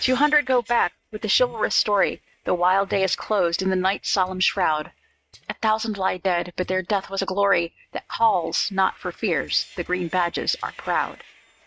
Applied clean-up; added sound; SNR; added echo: neural mask model RNNoise.